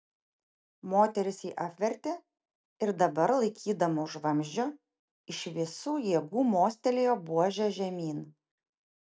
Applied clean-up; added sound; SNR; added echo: none; none; none; none.